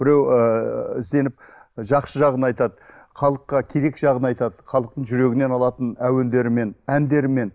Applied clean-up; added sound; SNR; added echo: neural mask model Resemble Enhance denoiser.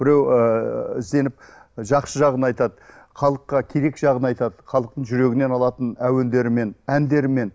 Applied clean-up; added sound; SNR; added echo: none; none; none; none.